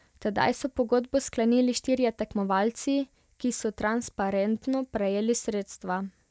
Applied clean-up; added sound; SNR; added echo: none; none; none; none.